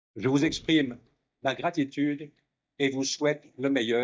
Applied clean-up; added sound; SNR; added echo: neural mask model DeepFilterNet 3.